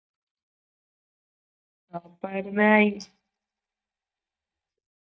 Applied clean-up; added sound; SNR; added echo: neural mask model DeepFilterNet 3.